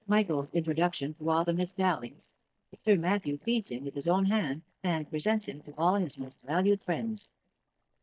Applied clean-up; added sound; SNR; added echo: neural mask model DeepFilterNet 3.